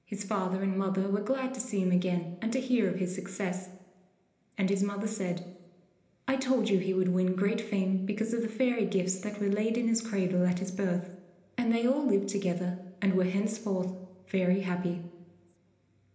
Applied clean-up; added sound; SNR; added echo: none; none; none; reverberation time 1.0 s.